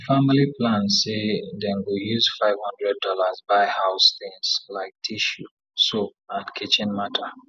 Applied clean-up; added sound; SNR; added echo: none; none; none; none.